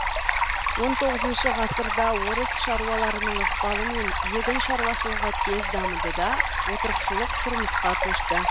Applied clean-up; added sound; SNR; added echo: none; Stream; -4 dB; none.